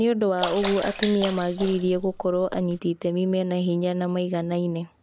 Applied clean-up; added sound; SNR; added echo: none; Sink (filling or washing) / Water / Splash, splatter; 8 dB; none.